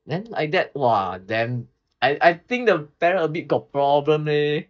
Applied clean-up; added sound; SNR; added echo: neural mask model DeepFilterNet 3.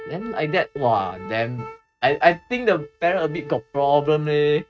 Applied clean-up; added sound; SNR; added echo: neural mask model RNNoise.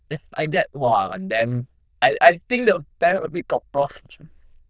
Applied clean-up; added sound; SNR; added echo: neural diffusion model UNIVERSE++.